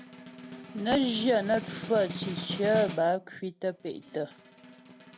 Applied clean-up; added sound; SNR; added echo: none; Snare drum; 11 dB; none.